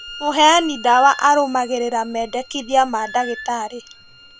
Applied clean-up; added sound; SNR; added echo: none; Squeak / Screech + Bowed string instrument; 17 dB; none.